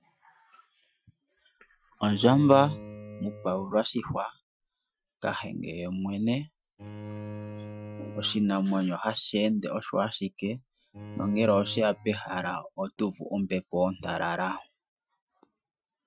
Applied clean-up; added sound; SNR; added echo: classical method Wiener filter.